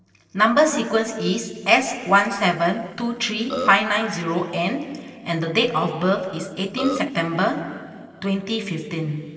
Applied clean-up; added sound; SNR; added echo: neural separator model SepFormer DNS4.